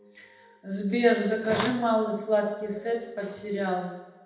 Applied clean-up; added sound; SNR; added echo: none; Clapping; 15 dB; reverberation time 0.9 s.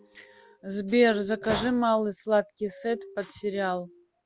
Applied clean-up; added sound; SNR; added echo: none; none; none; none.